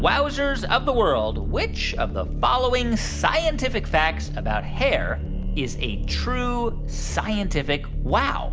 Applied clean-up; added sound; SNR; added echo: none; none; none; none.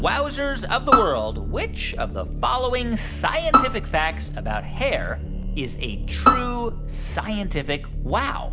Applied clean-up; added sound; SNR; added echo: none; Bowed string instrument; -1 dB; none.